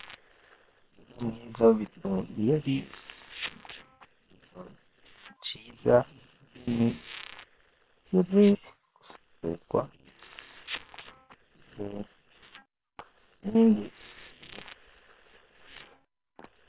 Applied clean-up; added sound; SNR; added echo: neural separator model SepFormer WHAM!.